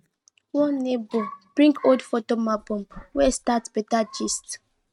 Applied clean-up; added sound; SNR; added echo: neural mask model RNNoise.